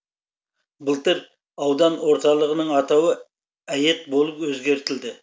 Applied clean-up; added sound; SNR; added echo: none; none; none; none.